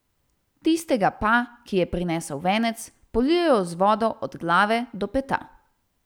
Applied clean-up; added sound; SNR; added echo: none; none; none; none.